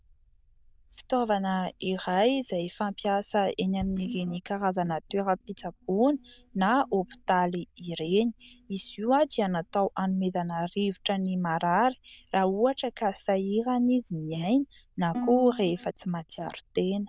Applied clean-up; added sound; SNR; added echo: neural diffusion model UNIVERSE++.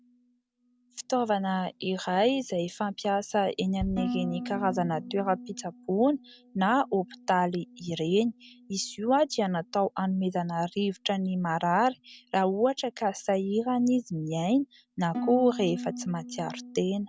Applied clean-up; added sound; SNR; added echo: none; Bass drum + Harp; 14 dB; none.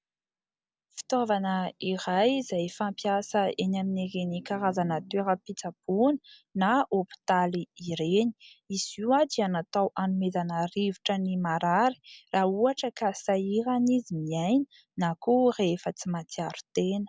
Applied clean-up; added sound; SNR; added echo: none; none; none; none.